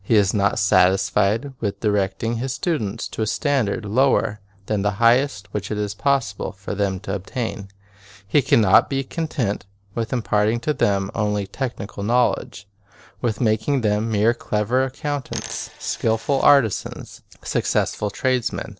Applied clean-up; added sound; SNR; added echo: neural separator model SepFormer DNS4.